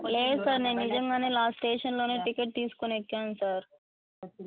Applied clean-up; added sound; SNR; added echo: none; none; none; none.